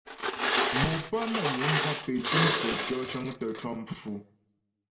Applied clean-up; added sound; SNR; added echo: none; Glass; -4 dB; reverberation time 0.6 s.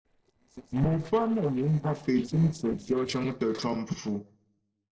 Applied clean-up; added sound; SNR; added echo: neural separator model SepFormer DNS4.